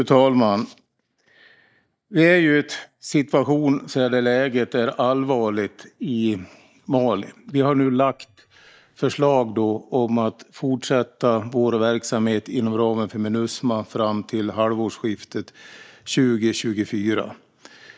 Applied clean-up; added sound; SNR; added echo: neural mask model DeepFilterNet 3.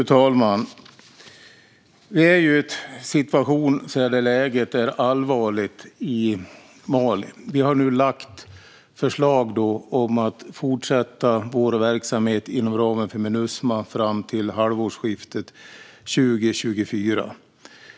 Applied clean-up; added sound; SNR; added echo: none; none; none; none.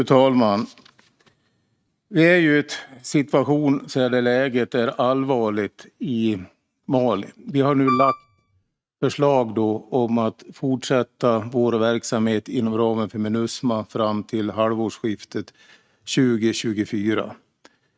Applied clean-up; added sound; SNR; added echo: neural mask model RNNoise.